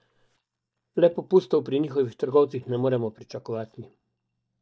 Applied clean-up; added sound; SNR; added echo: neural mask model DeepFilterNet 3.